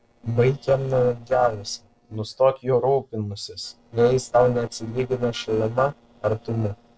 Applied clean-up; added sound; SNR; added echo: neural separator model SepFormer DNS4.